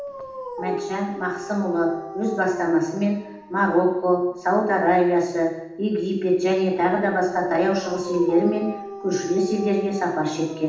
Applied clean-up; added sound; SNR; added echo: none; Dog; 13 dB; reverberation time 0.8 s.